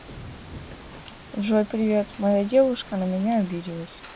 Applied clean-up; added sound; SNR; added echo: none; Rain; 17 dB; none.